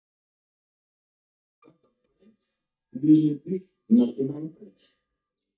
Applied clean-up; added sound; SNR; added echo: neural mask model DeepFilterNet 3.